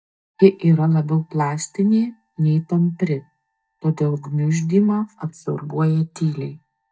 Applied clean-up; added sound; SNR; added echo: neural mask model DeepFilterNet 3.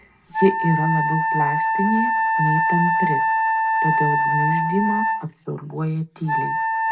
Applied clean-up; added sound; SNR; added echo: none; Wind instrument, woodwind instrument; -3 dB; reverberation time 0.2 s.